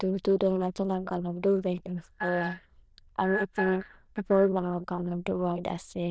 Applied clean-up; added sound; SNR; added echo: neural diffusion model UNIVERSE++.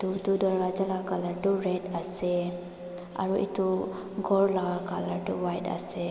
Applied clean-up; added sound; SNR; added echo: none; none; none; none.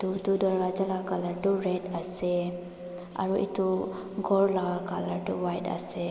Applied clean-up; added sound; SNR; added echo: neural mask model Resemble Enhance denoiser.